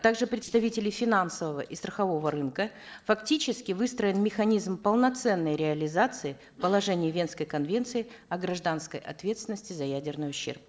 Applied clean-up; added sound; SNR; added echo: neural separator model SepFormer DNS4.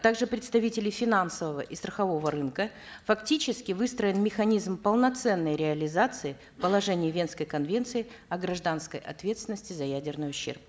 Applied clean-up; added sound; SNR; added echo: none; none; none; none.